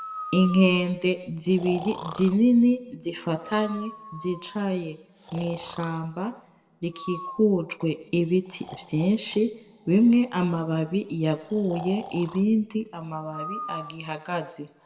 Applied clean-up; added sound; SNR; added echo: none; Breathing; 16 dB; reverberation time 1.0 s.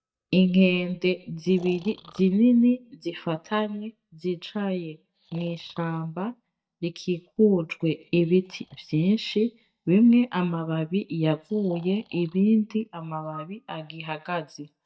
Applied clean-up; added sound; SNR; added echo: neural mask model DeepFilterNet 3.